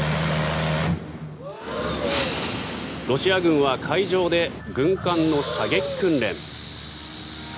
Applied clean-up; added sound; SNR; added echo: none; Breathing; 12 dB; none.